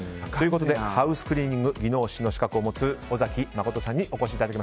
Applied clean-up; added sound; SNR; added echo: none; none; none; none.